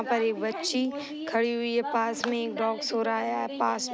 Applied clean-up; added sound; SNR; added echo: none; none; none; none.